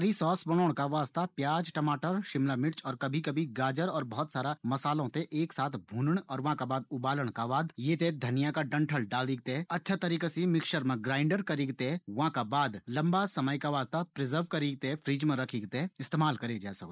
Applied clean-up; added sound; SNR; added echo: neural mask model Resemble Enhance denoiser.